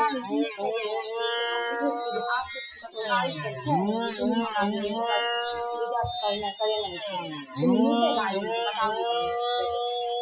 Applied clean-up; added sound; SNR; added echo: classical method Wiener filter.